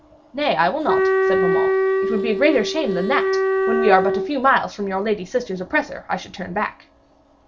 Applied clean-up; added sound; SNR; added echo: none; Wind instrument, woodwind instrument; -2 dB; none.